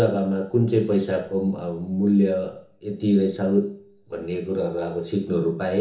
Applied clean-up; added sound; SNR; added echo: none; none; none; reverberation time 0.8 s.